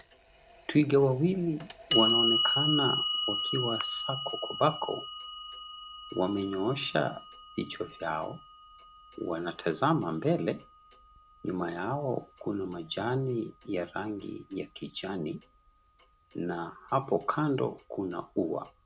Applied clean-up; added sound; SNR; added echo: none; Clock; 5 dB; none.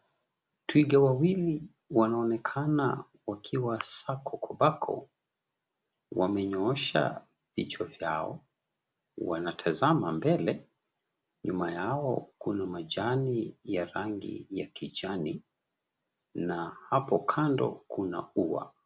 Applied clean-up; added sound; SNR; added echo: none; none; none; none.